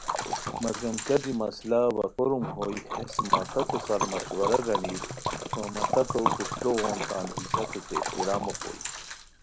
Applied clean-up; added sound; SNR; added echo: none; Liquid; 2 dB; none.